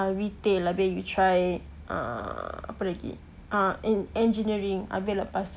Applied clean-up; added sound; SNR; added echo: none; none; none; none.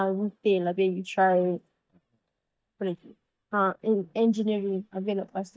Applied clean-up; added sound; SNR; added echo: neural mask model DeepFilterNet 3.